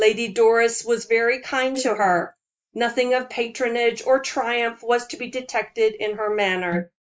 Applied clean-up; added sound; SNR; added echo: neural mask model Resemble Enhance denoiser.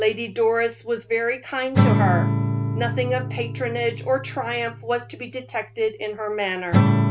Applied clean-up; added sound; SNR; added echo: none; Acoustic guitar / Strum; -1 dB; none.